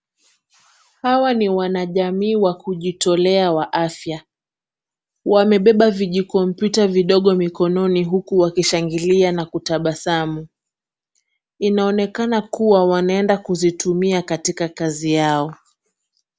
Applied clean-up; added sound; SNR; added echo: none; none; none; none.